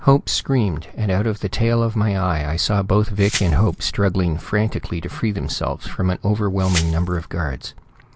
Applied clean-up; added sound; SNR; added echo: none; Glass; 13 dB; none.